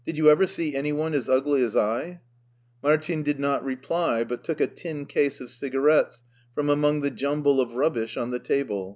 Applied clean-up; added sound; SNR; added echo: none; none; none; none.